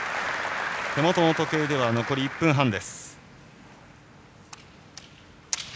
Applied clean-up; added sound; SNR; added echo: none; none; none; none.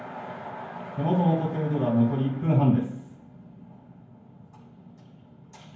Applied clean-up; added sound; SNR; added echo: none; none; none; reverberation time 0.9 s.